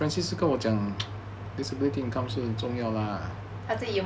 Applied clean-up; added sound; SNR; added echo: none; none; none; none.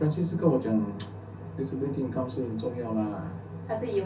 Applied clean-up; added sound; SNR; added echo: none; none; none; reverberation time 0.3 s.